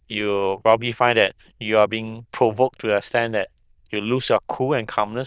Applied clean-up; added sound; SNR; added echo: neural diffusion model UNIVERSE++.